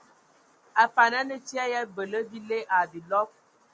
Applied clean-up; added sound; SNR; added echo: none; none; none; none.